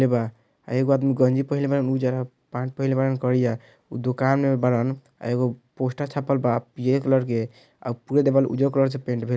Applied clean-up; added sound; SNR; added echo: none; none; none; none.